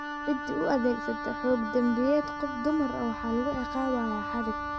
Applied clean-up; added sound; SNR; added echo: none; Wind instrument, woodwind instrument; 6 dB; none.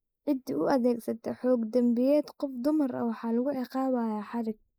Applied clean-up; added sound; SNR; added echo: neural mask model Resemble Enhance denoiser.